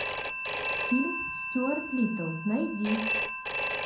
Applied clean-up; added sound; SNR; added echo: none; Telephone; 1 dB; reverberation time 0.5 s.